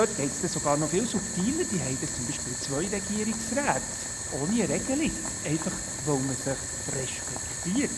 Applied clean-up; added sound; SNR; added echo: none; Boiling; 3 dB; none.